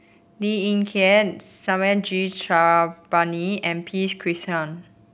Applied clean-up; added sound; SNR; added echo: none; none; none; none.